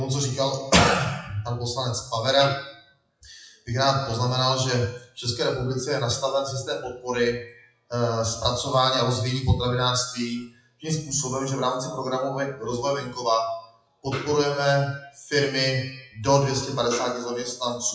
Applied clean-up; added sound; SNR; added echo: classical method WPE with log-MMSE.